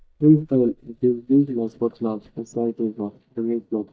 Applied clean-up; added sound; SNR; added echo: neural mask model DeepFilterNet 3.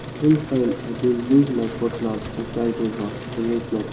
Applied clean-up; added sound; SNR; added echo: none; Truck; 10 dB; reverberation time 1.3 s.